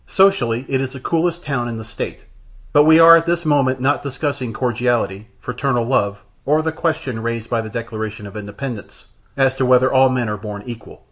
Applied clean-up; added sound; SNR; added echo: none; none; none; none.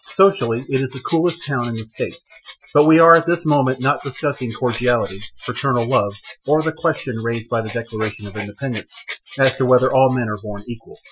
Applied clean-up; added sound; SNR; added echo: classical method Wiener filter.